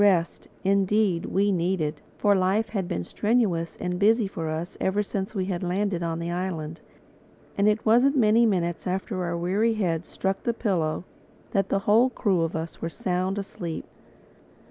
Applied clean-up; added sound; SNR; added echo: none; none; none; none.